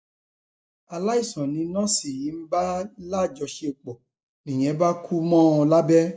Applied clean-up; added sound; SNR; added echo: none; none; none; none.